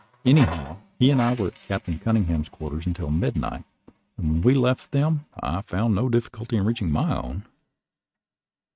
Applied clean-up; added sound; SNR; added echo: neural mask model RNNoise.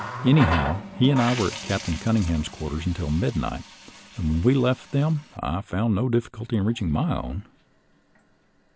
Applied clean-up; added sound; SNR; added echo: none; Water tap, faucet; 12 dB; none.